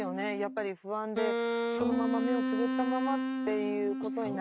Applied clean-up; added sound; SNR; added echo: neural mask model RNNoise.